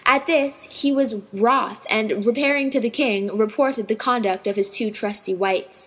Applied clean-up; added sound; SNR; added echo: none; none; none; none.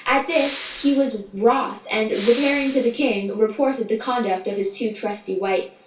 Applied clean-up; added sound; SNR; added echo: none; Respiratory sounds; 15 dB; reverberation time 0.2 s.